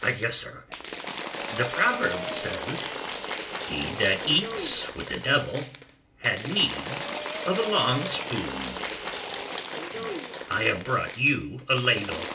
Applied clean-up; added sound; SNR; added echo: none; Applause / Crowd / Cheering; 5 dB; reverberation time 0.2 s.